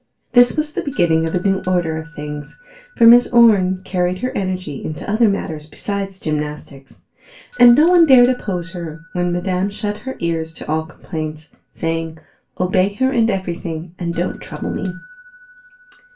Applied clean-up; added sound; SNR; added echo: none; Bell / Doorbell; 16 dB; reverberation time 0.2 s.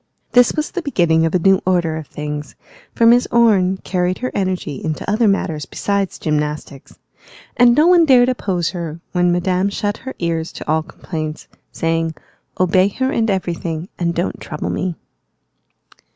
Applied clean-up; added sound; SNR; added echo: none; none; none; none.